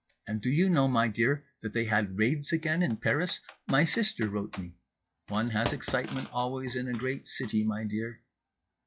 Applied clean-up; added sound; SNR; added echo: classical method log-MMSE.